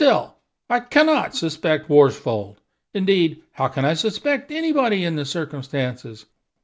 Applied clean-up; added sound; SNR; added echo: none; none; none; none.